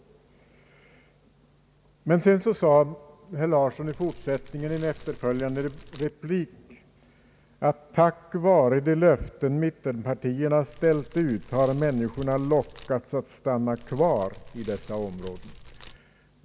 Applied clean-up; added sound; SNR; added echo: none; Fire; 17 dB; none.